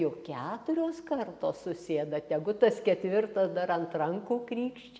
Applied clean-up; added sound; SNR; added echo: none; none; none; none.